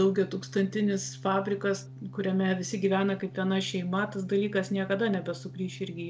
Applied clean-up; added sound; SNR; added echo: none; Organ; 16 dB; none.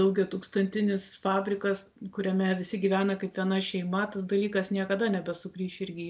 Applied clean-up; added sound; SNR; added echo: none; none; none; none.